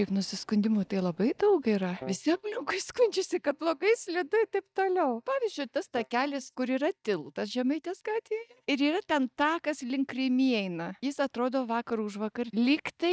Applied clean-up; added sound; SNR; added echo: neural mask model DeepFilterNet 3.